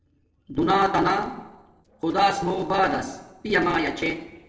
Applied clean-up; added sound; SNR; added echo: neural separator model SepFormer DNS4.